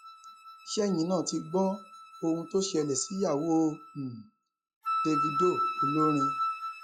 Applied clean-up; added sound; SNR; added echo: classical method log-MMSE.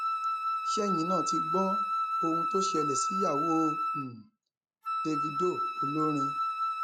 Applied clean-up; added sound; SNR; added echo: none; Wind instrument, woodwind instrument; -3 dB; none.